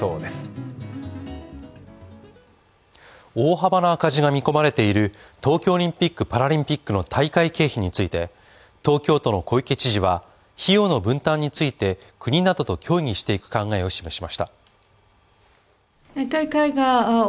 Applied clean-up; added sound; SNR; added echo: none; none; none; none.